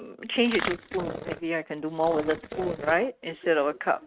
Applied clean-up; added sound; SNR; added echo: neural mask model RNNoise.